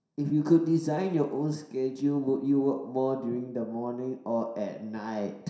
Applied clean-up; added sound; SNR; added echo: none; none; none; reverberation time 0.7 s.